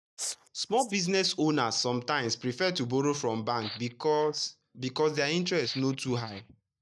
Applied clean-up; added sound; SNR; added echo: neural mask model DeepFilterNet 3.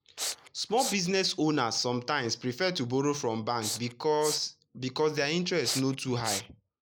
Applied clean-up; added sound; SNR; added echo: neural mask model Resemble Enhance denoiser.